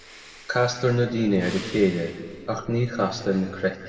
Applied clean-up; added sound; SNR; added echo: none; Breathing; 19 dB; reverberation time 1.8 s.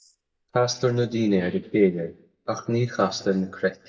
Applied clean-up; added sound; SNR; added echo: neural mask model DeepFilterNet 3.